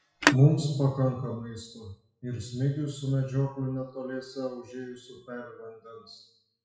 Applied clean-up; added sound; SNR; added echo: classical method WPE with log-MMSE.